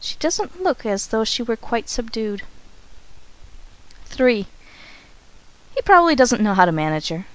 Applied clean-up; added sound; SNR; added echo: none; none; none; none.